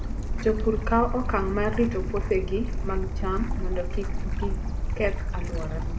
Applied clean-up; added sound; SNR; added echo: none; Stream / Bird; -2 dB; reverberation time 0.8 s.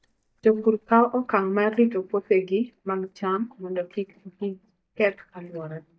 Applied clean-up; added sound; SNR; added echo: neural mask model DeepFilterNet 3.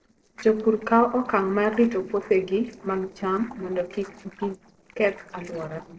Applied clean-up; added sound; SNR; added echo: neural separator model SepFormer DNS4.